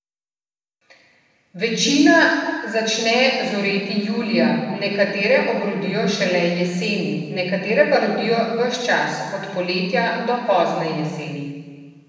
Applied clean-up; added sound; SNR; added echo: none; none; none; reverberation time 1.6 s.